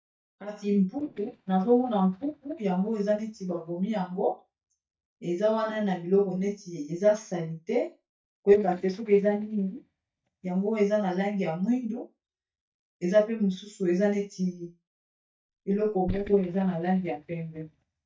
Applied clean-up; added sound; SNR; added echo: neural mask model DeepFilterNet 3.